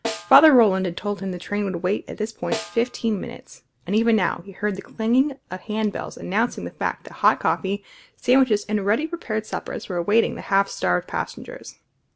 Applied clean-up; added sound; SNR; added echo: none; Snare drum; 13 dB; none.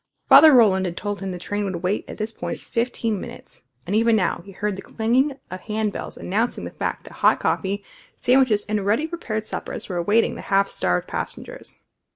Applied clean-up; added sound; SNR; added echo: neural mask model Resemble Enhance denoiser.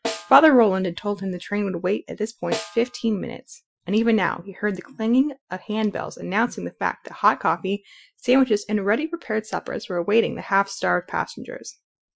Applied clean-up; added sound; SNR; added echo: classical method Wiener filter.